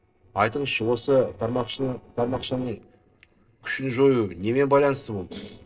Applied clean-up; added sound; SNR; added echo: neural separator model SepFormer DNS4.